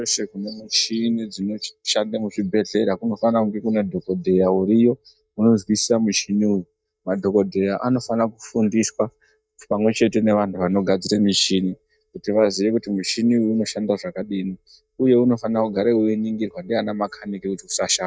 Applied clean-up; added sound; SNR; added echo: neural mask model DeepFilterNet 3.